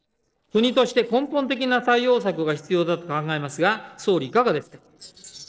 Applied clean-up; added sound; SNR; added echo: neural separator model SepFormer DNS4.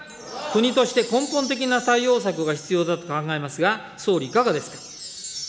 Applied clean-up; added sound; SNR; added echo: none; Wind chime; 16 dB; none.